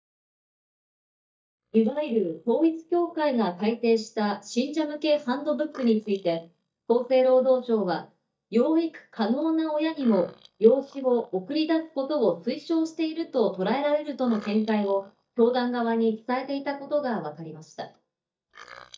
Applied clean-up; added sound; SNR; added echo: neural mask model DeepFilterNet 3.